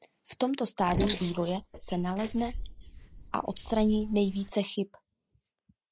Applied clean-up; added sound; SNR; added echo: neural mask model Resemble Enhance denoiser.